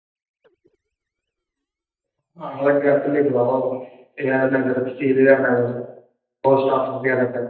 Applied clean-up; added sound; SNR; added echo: neural mask model DeepFilterNet 3.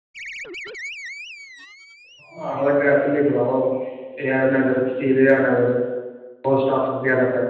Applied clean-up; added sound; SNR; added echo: none; Animal; 17 dB; reverberation time 1.1 s.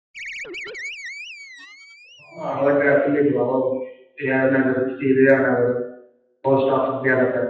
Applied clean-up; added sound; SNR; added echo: classical method WPE with log-MMSE.